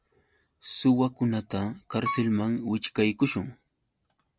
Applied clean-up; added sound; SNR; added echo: none; Piano; 11 dB; none.